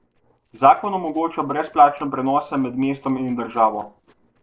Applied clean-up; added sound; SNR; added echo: neural separator model SepFormer DNS4.